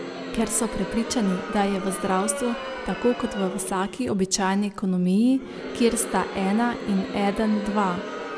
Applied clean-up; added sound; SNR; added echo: none; Crowd; 9 dB; none.